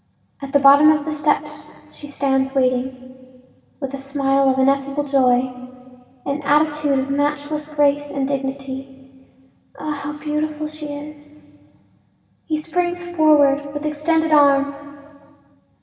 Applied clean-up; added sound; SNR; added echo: none; none; none; reverberation time 1.9 s.